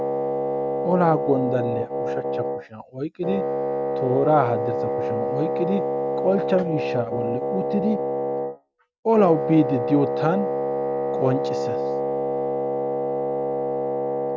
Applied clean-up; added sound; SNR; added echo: neural mask model RNNoise.